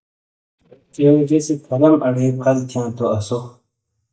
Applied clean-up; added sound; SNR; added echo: neural mask model DeepFilterNet 3.